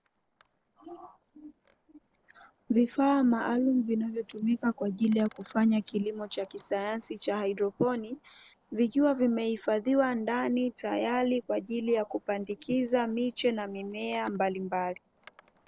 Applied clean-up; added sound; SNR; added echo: neural separator model SepFormer DNS4.